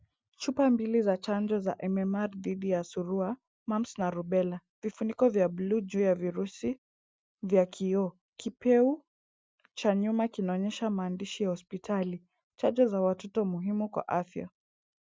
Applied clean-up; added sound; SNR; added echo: none; none; none; none.